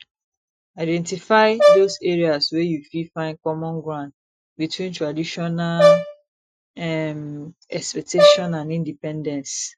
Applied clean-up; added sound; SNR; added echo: classical method Wiener filter.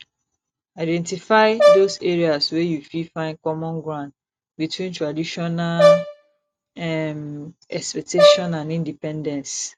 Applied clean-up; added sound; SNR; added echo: none; Brass instrument; -4 dB; none.